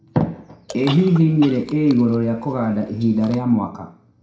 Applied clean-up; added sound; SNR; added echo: none; Chewing, mastication / Cough; 18 dB; reverberation time 0.5 s.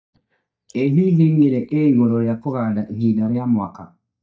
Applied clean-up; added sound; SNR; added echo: neural mask model DeepFilterNet 3.